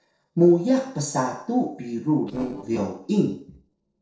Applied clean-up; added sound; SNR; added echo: neural separator model SepFormer DNS4.